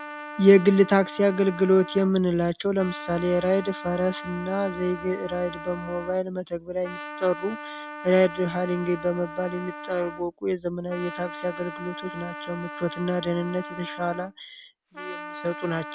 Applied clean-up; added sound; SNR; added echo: none; Trumpet; 13 dB; none.